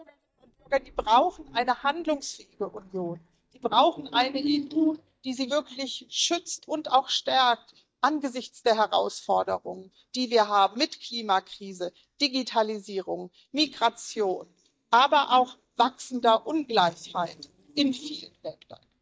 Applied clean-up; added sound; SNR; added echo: neural mask model DeepFilterNet 3.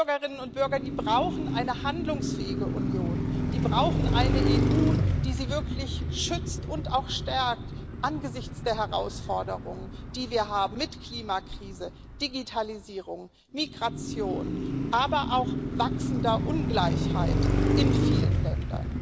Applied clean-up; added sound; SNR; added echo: none; Car passing by; -3 dB; none.